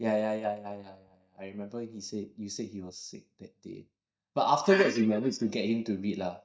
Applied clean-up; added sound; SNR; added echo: neural mask model DeepFilterNet 3.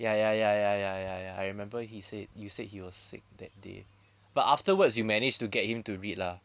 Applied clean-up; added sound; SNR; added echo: none; none; none; none.